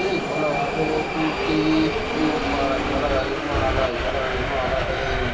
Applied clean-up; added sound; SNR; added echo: none; Subway, metro, underground; -1 dB; reverberation time 0.2 s.